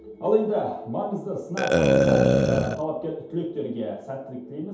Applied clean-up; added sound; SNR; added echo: none; Burping, eructation; -5 dB; reverberation time 0.8 s.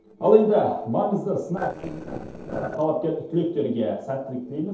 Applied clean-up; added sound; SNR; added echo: neural separator model SepFormer DNS4.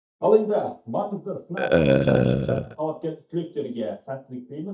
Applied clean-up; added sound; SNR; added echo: neural mask model DeepFilterNet 3.